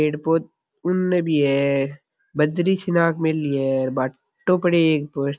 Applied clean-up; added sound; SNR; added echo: none; none; none; none.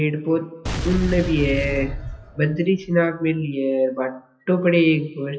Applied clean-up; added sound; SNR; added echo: classical method WPE with log-MMSE.